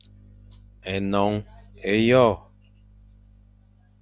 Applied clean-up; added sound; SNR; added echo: none; none; none; none.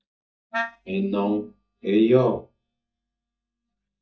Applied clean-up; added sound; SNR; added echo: neural mask model DeepFilterNet 3.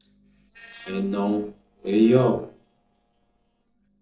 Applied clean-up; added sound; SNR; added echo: neural separator model SepFormer DNS4.